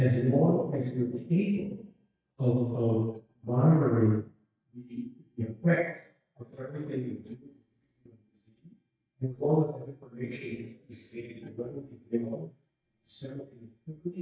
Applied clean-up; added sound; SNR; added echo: neural mask model DeepFilterNet 3.